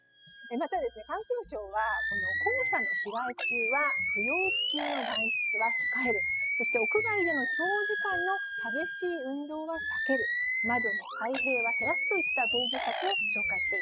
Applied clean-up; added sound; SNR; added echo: classical method spectral subtraction.